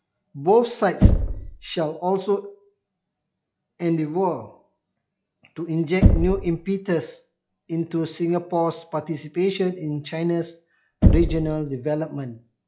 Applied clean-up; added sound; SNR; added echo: classical method log-MMSE.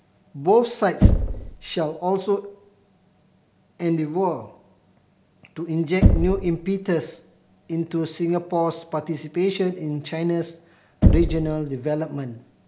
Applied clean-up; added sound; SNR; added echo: none; Knock; 1 dB; none.